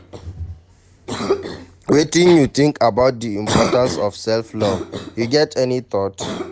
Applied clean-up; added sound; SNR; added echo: none; Cough; 9 dB; none.